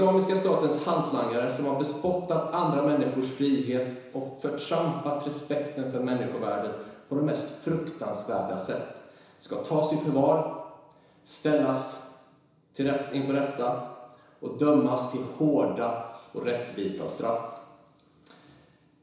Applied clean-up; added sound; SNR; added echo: none; none; none; reverberation time 1.0 s.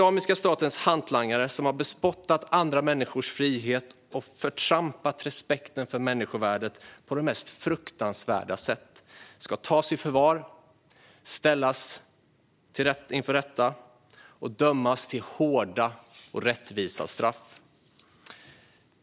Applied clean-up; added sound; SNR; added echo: none; none; none; none.